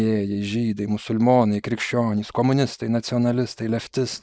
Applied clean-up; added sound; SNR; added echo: neural mask model Resemble Enhance denoiser.